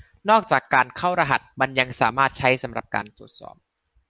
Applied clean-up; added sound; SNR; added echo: none; none; none; none.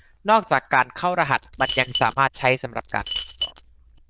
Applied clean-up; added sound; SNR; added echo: neural diffusion model UNIVERSE++.